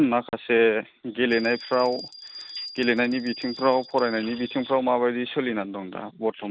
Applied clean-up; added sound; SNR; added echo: none; Bell; 16 dB; none.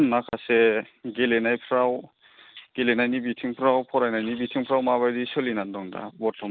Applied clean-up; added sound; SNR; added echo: neural mask model Resemble Enhance denoiser.